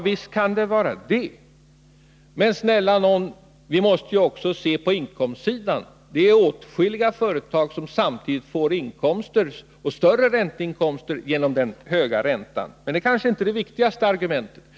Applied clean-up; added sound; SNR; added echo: none; none; none; none.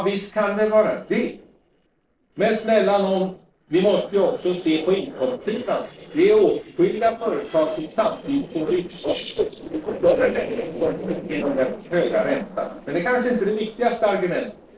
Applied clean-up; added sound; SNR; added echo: neural separator model SepFormer DNS4.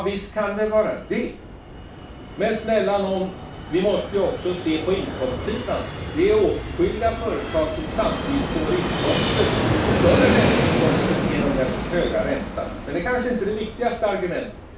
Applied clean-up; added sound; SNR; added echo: none; Fixed-wing aircraft, airplane; 2 dB; reverberation time 0.3 s.